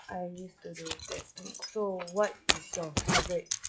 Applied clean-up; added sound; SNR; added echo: classical method WPE with log-MMSE.